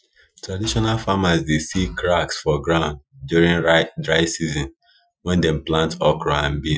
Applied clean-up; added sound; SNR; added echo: classical method Wiener filter.